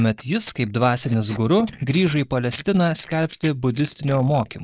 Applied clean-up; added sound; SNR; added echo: neural mask model Resemble Enhance denoiser.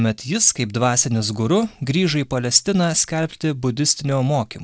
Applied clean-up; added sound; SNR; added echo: none; none; none; none.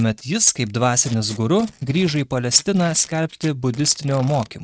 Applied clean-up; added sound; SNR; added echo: neural mask model RNNoise.